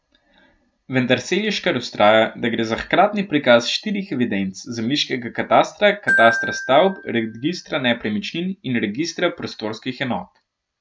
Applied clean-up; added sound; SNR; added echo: none; Glockenspiel; 6 dB; none.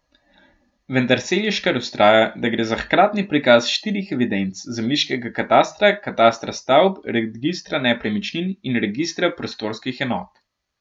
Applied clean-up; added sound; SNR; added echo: none; none; none; none.